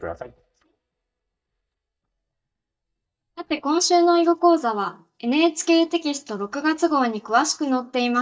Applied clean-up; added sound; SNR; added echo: neural mask model DeepFilterNet 3.